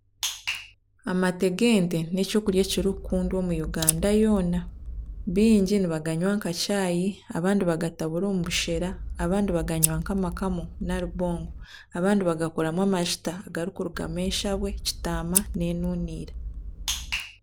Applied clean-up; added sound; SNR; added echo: none; Scissors; 7 dB; none.